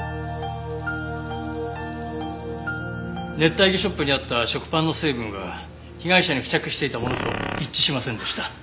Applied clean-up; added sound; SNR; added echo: none; none; none; none.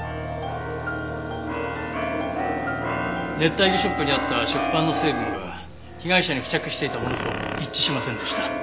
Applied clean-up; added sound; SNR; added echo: none; Keyboard (musical); 2 dB; none.